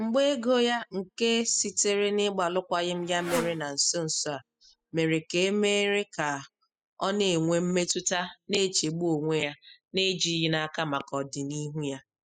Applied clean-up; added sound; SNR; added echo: classical method spectral subtraction.